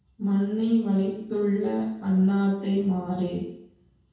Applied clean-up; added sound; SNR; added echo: none; none; none; reverberation time 0.6 s.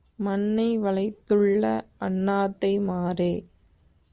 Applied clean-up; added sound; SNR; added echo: none; none; none; none.